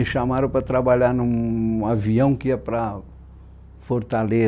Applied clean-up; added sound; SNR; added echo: none; Bass guitar; 17 dB; none.